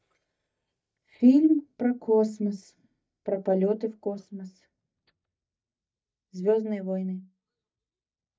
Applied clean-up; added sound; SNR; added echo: neural mask model DeepFilterNet 3.